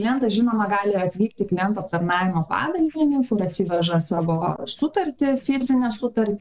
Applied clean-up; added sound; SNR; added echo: neural separator model SepFormer DNS4.